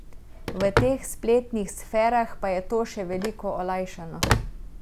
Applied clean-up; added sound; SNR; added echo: none; Telephone; 4 dB; none.